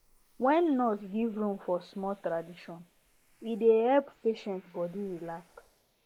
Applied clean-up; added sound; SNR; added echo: neural mask model Resemble Enhance denoiser.